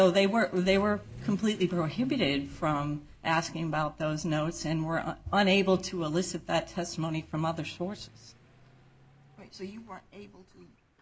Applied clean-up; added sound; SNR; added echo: none; Accelerating, revving, vroom / Vehicle; 20 dB; none.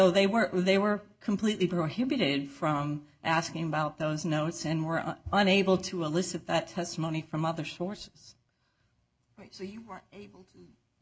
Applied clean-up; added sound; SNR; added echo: none; none; none; none.